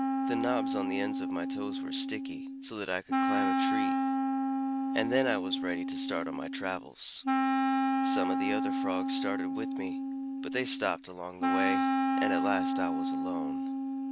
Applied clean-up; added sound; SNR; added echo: none; Wind instrument, woodwind instrument; -4 dB; none.